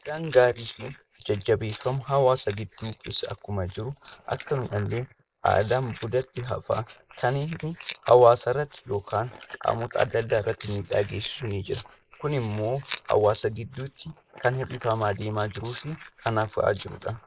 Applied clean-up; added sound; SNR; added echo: neural mask model Resemble Enhance denoiser.